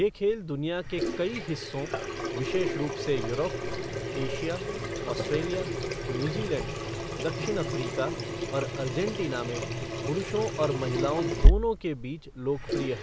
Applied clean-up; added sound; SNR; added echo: none; Sink (filling or washing) / Water tap, faucet; -2 dB; none.